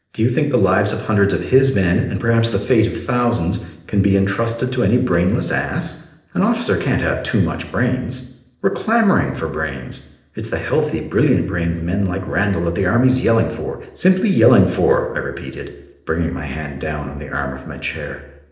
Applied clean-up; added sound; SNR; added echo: neural separator model SepFormer DNS4.